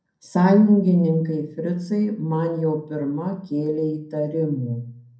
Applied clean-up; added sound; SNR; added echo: none; none; none; reverberation time 0.6 s.